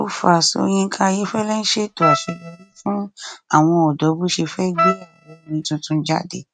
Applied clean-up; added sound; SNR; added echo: neural mask model RNNoise.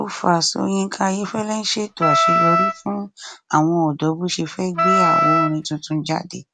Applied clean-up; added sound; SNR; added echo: none; Wind instrument, woodwind instrument; -3 dB; none.